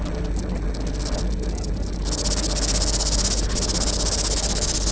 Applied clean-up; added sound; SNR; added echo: neural separator model SepFormer DNS4.